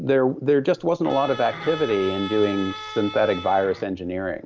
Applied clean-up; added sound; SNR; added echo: none; Bowed string instrument; 13 dB; none.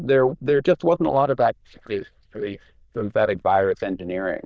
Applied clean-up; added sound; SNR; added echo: neural diffusion model UNIVERSE++.